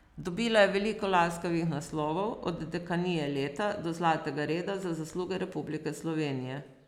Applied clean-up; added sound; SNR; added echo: none; none; none; none.